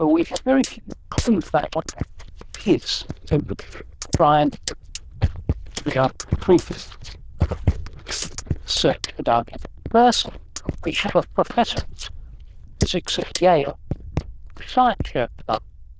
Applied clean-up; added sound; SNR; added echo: neural diffusion model UNIVERSE++.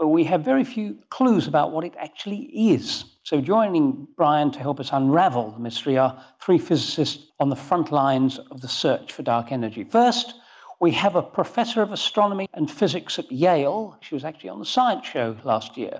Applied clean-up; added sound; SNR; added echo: none; none; none; none.